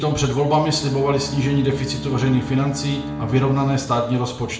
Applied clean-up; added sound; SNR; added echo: none; Bowed string instrument; 11 dB; reverberation time 0.5 s.